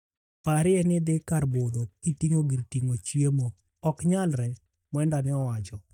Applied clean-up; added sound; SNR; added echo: neural mask model DeepFilterNet 3.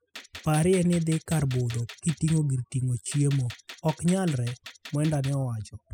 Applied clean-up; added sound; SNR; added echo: classical method spectral subtraction.